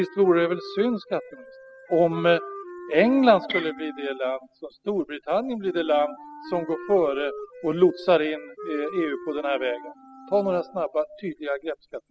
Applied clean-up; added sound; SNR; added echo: classical method spectral subtraction.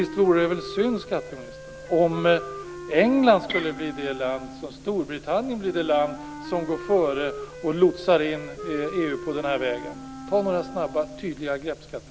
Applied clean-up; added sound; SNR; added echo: none; Wind instrument, woodwind instrument; 13 dB; none.